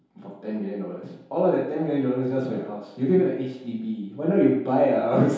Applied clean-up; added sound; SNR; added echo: none; none; none; reverberation time 0.8 s.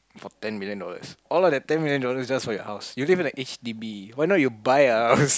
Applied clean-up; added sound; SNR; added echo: none; none; none; none.